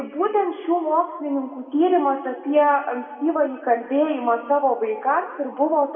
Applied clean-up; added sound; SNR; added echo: none; none; none; reverberation time 1.5 s.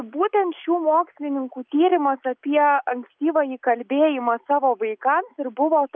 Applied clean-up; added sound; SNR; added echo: none; none; none; none.